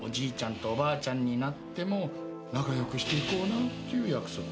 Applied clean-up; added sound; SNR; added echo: none; none; none; none.